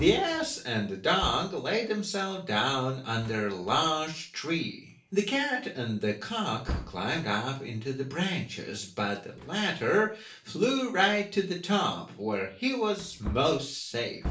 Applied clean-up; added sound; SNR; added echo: none; Wood; 15 dB; reverberation time 0.3 s.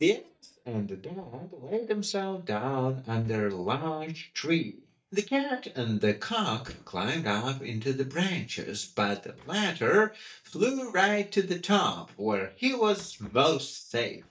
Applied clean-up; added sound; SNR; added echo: neural mask model DeepFilterNet 3.